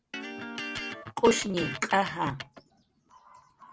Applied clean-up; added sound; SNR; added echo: none; Electric guitar; 8 dB; none.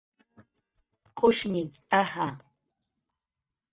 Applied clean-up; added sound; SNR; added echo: neural mask model DeepFilterNet 3.